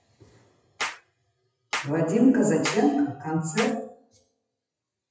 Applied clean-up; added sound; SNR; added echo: classical method WPE with log-MMSE.